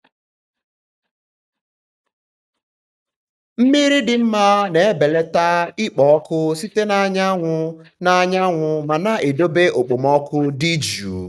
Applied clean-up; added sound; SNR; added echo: neural mask model DeepFilterNet 3.